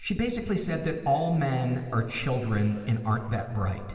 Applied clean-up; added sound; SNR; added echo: none; none; none; reverberation time 2.9 s.